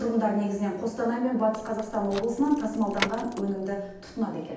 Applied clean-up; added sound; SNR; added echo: none; Door / Car; 11 dB; reverberation time 0.9 s.